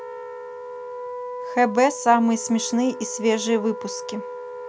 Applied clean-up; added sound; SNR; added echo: none; Wind instrument, woodwind instrument; 10 dB; none.